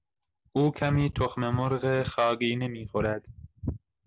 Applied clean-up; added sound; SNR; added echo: none; none; none; none.